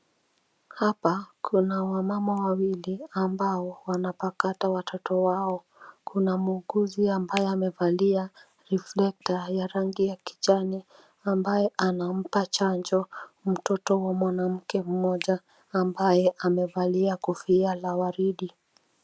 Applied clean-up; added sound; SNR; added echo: none; none; none; none.